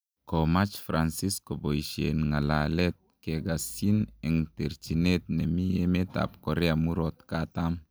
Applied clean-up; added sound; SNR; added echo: none; none; none; none.